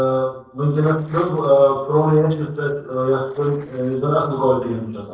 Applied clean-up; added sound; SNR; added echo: neural separator model SepFormer DNS4.